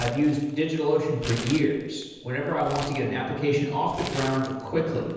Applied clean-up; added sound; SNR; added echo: none; Crumpling, crinkling; 15 dB; reverberation time 1.1 s.